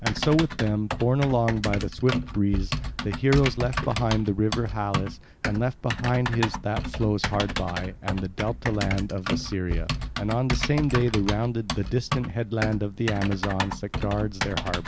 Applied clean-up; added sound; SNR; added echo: none; Typing; 5 dB; none.